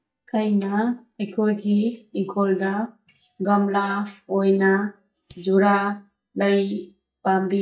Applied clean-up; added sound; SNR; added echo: neural mask model DeepFilterNet 3.